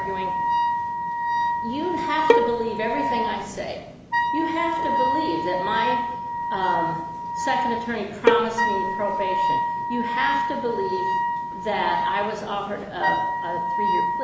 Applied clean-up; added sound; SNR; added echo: none; Bowed string instrument + Wind instrument, woodwind instrument; -4 dB; none.